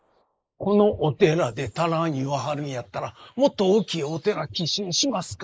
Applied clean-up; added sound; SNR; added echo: neural mask model Resemble Enhance denoiser.